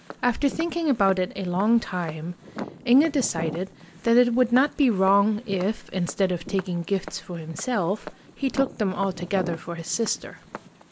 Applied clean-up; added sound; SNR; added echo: none; Walk, footsteps; 15 dB; none.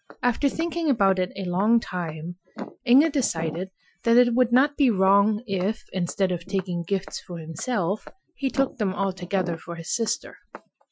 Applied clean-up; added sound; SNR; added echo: classical method Wiener filter.